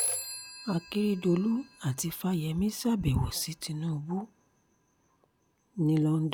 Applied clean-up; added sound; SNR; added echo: none; Telephone; 13 dB; none.